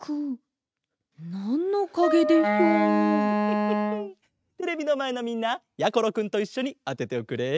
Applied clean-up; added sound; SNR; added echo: neural mask model RNNoise.